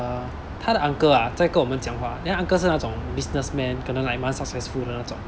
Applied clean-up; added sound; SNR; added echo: none; none; none; none.